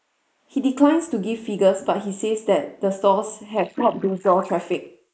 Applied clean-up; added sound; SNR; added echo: neural mask model Resemble Enhance denoiser.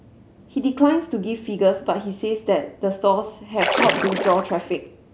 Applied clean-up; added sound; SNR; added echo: none; Splash, splatter; 2 dB; none.